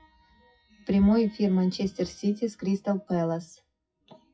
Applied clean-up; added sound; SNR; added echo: classical method WPE with log-MMSE.